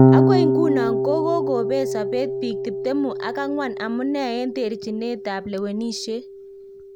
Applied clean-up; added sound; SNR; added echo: none; Electric guitar / Bass guitar; -3 dB; none.